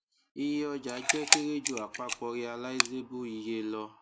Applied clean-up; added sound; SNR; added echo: none; Camera; -3 dB; none.